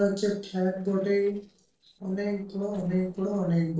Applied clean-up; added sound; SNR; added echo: neural separator model SepFormer DNS4.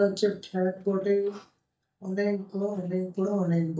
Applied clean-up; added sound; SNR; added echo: neural mask model DeepFilterNet 3.